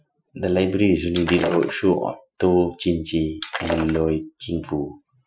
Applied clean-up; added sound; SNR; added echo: classical method Wiener filter.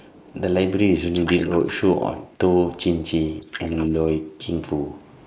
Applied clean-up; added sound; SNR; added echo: neural mask model Resemble Enhance denoiser.